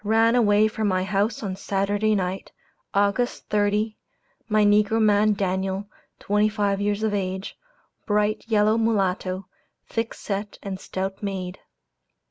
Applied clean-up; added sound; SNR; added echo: none; none; none; none.